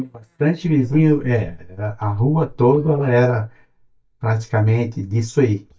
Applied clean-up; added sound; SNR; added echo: neural mask model DeepFilterNet 3.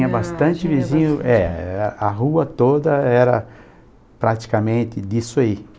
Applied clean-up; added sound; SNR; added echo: none; none; none; none.